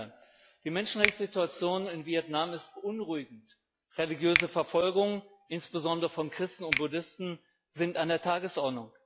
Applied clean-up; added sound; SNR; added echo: classical method log-MMSE.